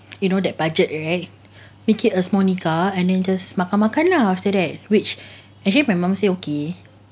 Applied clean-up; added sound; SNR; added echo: none; none; none; none.